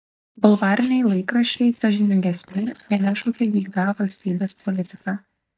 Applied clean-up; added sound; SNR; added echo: neural mask model DeepFilterNet 3.